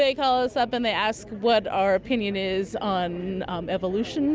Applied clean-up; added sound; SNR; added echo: none; none; none; none.